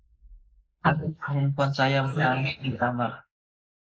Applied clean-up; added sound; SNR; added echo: neural mask model Resemble Enhance denoiser.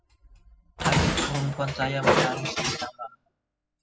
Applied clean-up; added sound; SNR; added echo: classical method spectral subtraction.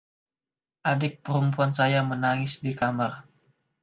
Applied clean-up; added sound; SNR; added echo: none; none; none; none.